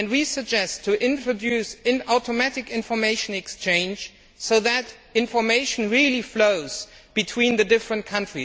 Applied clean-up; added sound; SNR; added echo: none; none; none; none.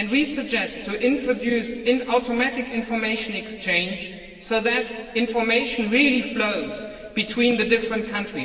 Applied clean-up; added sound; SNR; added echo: none; none; none; reverberation time 2.3 s.